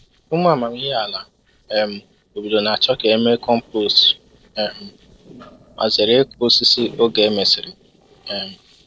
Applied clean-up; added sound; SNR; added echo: neural separator model SepFormer DNS4.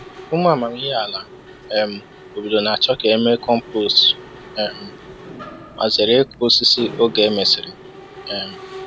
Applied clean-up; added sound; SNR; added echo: none; Mechanisms; 17 dB; none.